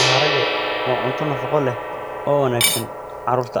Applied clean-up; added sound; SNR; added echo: none; Cutlery, silverware / Dishes, pots, and pans + Gong; 0 dB; none.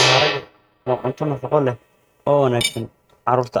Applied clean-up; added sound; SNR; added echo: neural mask model RNNoise.